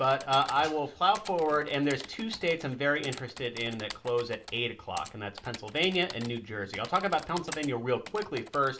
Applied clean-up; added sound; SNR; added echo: none; Typing; 16 dB; reverberation time 0.4 s.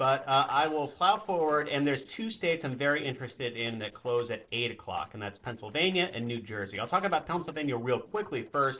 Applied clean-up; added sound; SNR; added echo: neural separator model SepFormer DNS4.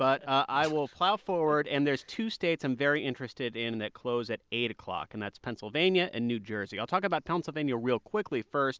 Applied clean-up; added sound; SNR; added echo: none; none; none; none.